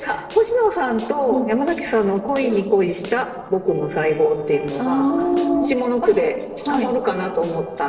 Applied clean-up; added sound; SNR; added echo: neural separator model SepFormer DNS4.